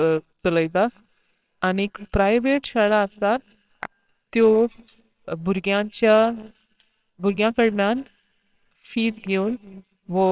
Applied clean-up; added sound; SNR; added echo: neural separator model SepFormer WHAMR!.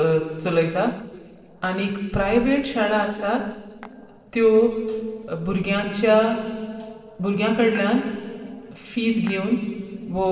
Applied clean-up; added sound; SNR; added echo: neural separator model SepFormer DNS4.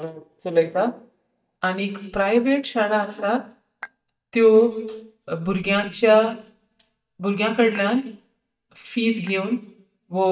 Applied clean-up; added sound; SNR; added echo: neural mask model DeepFilterNet 3.